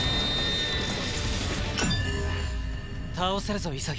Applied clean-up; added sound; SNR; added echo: none; none; none; none.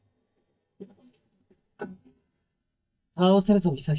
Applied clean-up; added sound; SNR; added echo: neural mask model DeepFilterNet 3.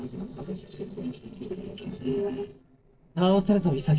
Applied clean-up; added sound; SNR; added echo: neural separator model SepFormer DNS4.